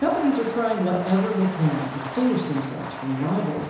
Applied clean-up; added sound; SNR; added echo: none; Fireworks; 11 dB; reverberation time 1.0 s.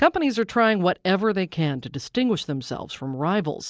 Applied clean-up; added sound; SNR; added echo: none; none; none; none.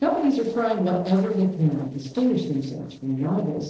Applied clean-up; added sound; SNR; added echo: neural separator model SepFormer DNS4.